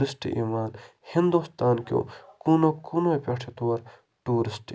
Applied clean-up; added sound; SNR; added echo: none; none; none; none.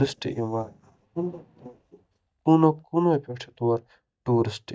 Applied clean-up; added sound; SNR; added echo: neural mask model DeepFilterNet 3.